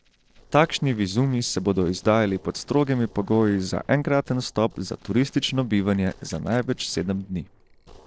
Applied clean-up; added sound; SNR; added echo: neural separator model SepFormer DNS4.